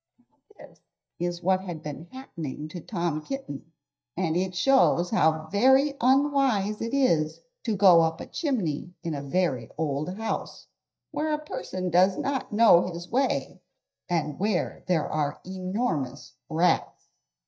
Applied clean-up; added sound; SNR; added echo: neural mask model DeepFilterNet 3.